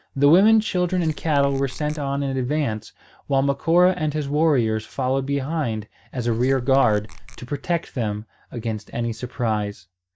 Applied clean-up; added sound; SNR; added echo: neural mask model DeepFilterNet 3.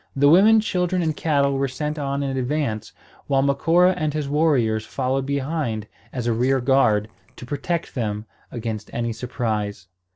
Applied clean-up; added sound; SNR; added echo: neural separator model SepFormer DNS4.